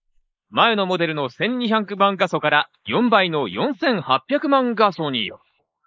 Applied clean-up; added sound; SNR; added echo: neural mask model Resemble Enhance denoiser.